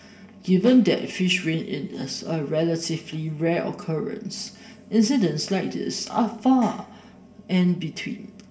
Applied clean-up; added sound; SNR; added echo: none; Snare drum; 17 dB; reverberation time 0.7 s.